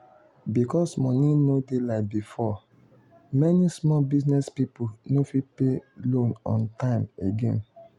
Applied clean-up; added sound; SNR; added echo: none; none; none; none.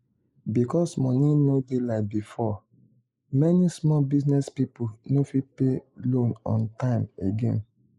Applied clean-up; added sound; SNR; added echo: neural mask model Resemble Enhance denoiser.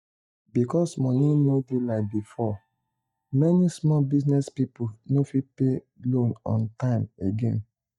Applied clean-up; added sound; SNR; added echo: neural mask model DeepFilterNet 3.